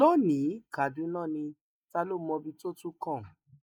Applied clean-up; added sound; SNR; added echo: neural mask model Resemble Enhance denoiser.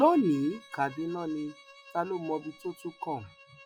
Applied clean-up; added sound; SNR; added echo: classical method log-MMSE.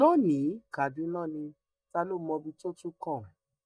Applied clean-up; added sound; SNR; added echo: neural mask model DeepFilterNet 3.